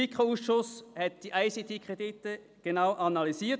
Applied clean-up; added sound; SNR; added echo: none; none; none; none.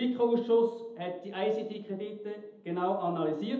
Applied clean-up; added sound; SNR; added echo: none; none; none; reverberation time 0.7 s.